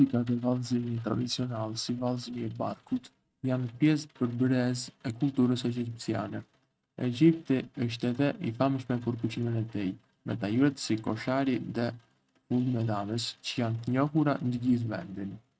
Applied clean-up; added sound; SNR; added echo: neural mask model RNNoise.